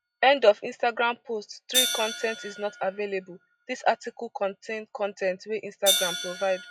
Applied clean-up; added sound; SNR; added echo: classical method log-MMSE.